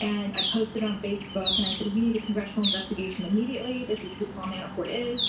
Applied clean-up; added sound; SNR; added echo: none; Bird; -1 dB; reverberation time 0.3 s.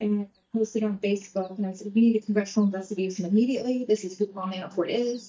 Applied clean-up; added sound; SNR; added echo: neural mask model DeepFilterNet 3.